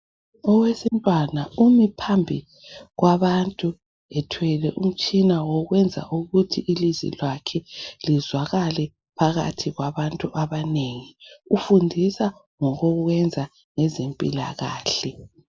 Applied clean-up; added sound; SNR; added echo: neural mask model Resemble Enhance denoiser.